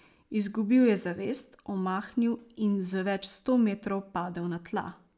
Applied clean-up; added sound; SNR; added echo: none; none; none; none.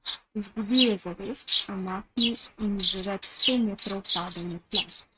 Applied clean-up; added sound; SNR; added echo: neural mask model RNNoise.